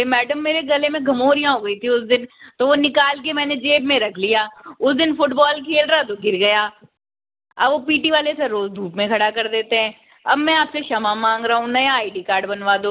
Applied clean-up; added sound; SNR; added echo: none; none; none; none.